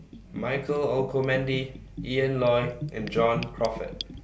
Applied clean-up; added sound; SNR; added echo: none; Bathtub (filling or washing) / Gurgling; 11 dB; none.